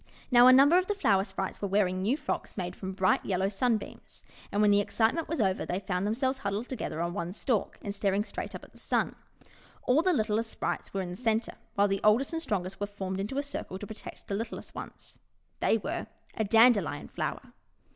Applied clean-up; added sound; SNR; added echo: none; none; none; none.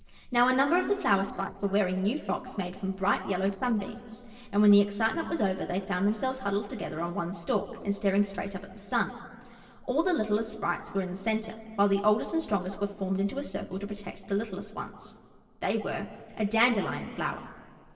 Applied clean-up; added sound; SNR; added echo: neural separator model SepFormer DNS4.